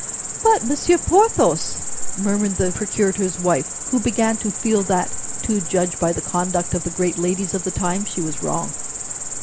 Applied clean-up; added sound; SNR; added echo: none; Cricket; 5 dB; none.